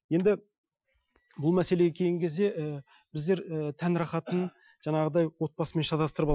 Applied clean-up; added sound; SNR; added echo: classical method Wiener filter.